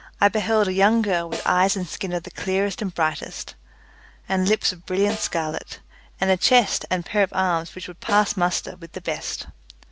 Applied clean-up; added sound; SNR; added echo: none; Snare drum; 15 dB; none.